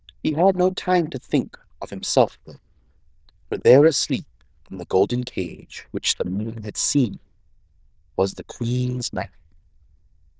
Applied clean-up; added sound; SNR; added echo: neural diffusion model UNIVERSE++.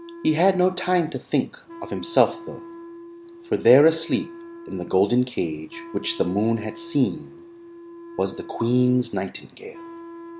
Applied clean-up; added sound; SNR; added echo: none; Wind instrument, woodwind instrument; 17 dB; none.